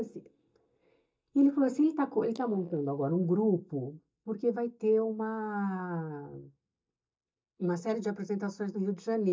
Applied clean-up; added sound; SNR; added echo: neural mask model DeepFilterNet 3.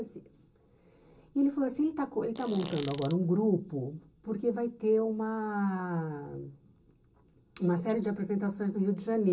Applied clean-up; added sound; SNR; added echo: none; Fart; 13 dB; reverberation time 0.2 s.